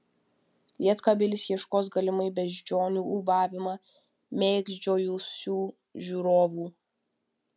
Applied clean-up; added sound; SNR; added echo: none; none; none; none.